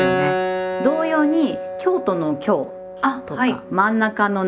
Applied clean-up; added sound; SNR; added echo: none; Keyboard (musical); 5 dB; none.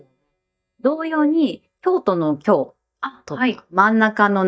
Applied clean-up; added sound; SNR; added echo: neural mask model DeepFilterNet 3.